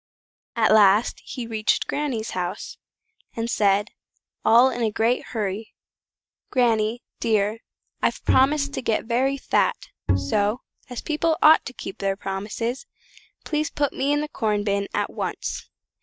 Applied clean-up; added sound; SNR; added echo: neural mask model DeepFilterNet 3.